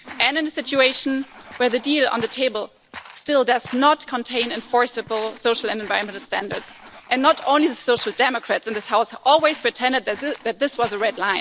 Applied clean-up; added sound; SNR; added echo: none; Walk, footsteps + Squeak; 19 dB; none.